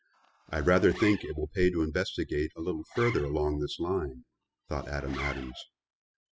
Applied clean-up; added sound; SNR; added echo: classical method spectral subtraction.